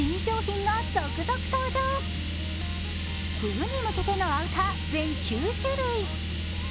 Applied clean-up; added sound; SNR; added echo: none; Car; 0 dB; none.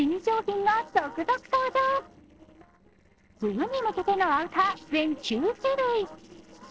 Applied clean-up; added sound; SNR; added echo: neural separator model SepFormer DNS4.